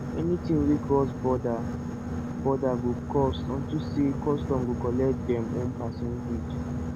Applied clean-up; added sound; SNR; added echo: none; Boat, Water vehicle; 3 dB; none.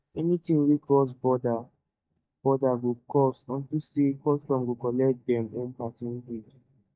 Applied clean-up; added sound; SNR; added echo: neural mask model DeepFilterNet 3.